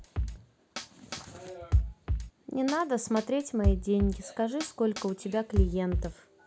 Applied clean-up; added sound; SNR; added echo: none; Drum kit; 1 dB; none.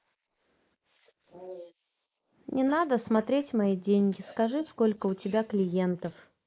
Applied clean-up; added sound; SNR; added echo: neural mask model Resemble Enhance denoiser.